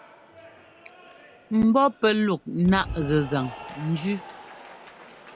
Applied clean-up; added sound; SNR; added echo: none; Applause / Cheering; 16 dB; none.